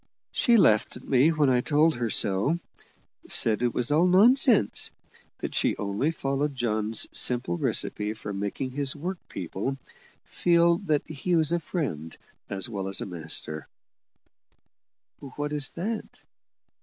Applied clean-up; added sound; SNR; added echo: none; none; none; none.